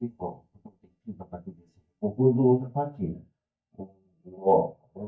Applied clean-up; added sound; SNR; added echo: neural mask model DeepFilterNet 3.